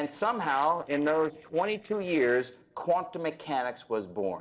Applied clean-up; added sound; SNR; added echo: neural separator model SepFormer DNS4.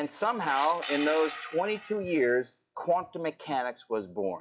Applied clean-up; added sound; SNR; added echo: classical method WPE with log-MMSE.